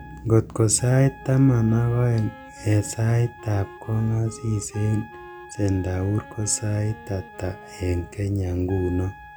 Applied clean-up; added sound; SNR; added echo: none; Trumpet + Wind instrument, woodwind instrument; 20 dB; none.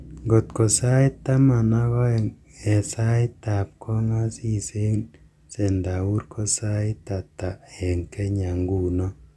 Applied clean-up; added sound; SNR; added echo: none; none; none; none.